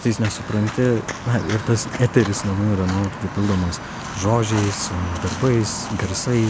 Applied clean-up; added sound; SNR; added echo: none; Walk, footsteps; 10 dB; none.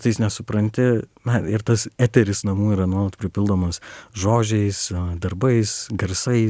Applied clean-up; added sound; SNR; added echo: none; none; none; none.